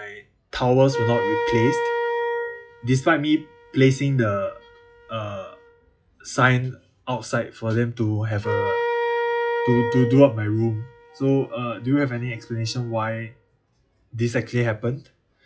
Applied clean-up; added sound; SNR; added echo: classical method log-MMSE.